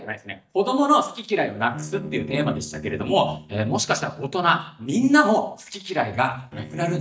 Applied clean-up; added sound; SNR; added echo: neural mask model DeepFilterNet 3.